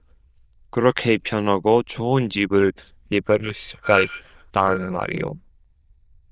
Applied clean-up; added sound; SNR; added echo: neural diffusion model UNIVERSE++.